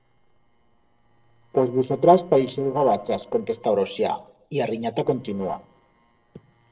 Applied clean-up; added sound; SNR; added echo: neural separator model SepFormer DNS4.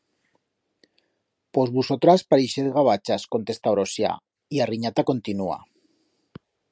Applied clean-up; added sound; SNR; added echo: none; none; none; none.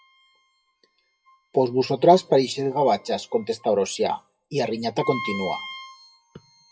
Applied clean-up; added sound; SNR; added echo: classical method WPE with log-MMSE.